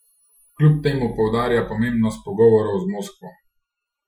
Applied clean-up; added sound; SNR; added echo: classical method Wiener filter.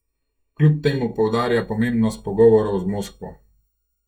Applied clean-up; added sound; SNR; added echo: neural mask model DeepFilterNet 3.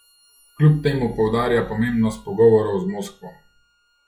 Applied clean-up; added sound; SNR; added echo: classical method log-MMSE.